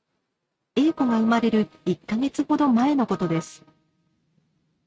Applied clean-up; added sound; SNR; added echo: neural mask model RNNoise.